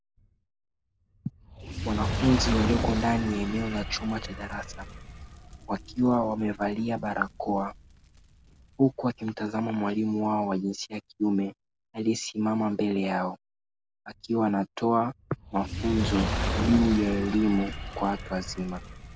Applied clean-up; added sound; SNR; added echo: none; Fire; 7 dB; none.